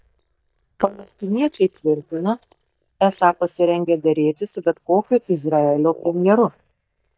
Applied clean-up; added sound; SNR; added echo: neural mask model DeepFilterNet 3.